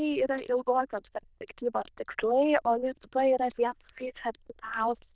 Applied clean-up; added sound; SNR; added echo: neural diffusion model UNIVERSE++.